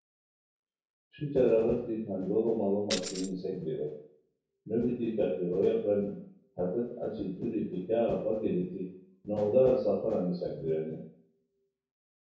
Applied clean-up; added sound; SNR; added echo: none; Tambourine; 7 dB; reverberation time 0.6 s.